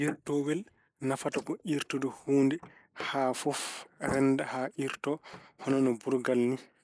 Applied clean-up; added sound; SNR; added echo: neural mask model Resemble Enhance denoiser.